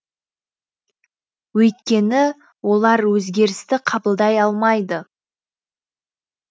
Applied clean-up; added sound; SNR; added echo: none; none; none; none.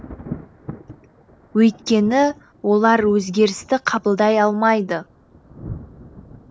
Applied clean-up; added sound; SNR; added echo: none; Thunder; 19 dB; none.